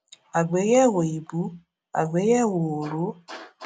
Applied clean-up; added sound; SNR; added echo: none; none; none; none.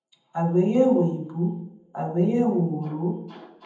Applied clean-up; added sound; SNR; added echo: none; none; none; reverberation time 0.8 s.